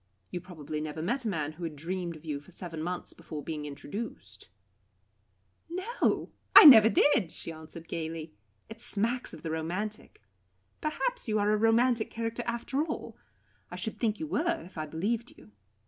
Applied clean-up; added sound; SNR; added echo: none; none; none; none.